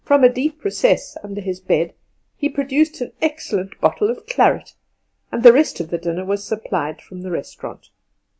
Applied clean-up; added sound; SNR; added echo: none; none; none; none.